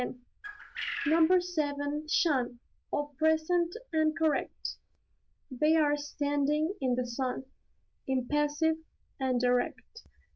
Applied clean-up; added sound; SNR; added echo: neural diffusion model UNIVERSE++.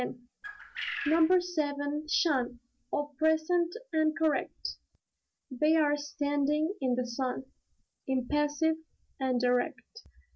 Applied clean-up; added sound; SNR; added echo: none; Bird; 9 dB; none.